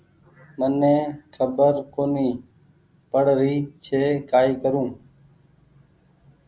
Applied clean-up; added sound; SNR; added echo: none; none; none; none.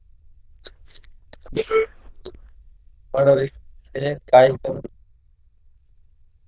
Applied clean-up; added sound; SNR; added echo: neural diffusion model UNIVERSE++.